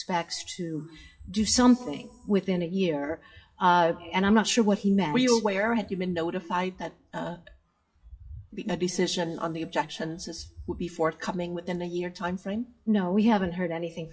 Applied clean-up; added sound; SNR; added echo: classical method WPE with log-MMSE.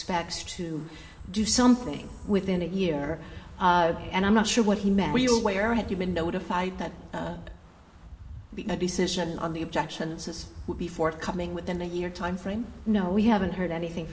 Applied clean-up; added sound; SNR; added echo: none; Wind; 17 dB; reverberation time 2.6 s.